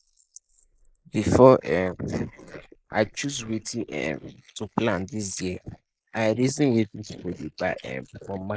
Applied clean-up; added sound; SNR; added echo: neural mask model Resemble Enhance denoiser.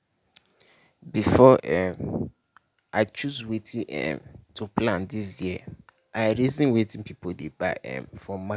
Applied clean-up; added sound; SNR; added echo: none; none; none; none.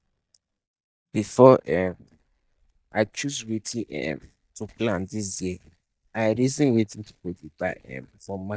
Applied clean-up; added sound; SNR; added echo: neural mask model DeepFilterNet 3.